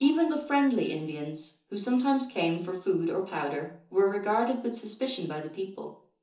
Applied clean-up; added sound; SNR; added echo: neural separator model SepFormer DNS4.